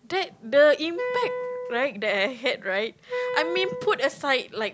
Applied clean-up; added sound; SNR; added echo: none; Wind instrument, woodwind instrument; 7 dB; none.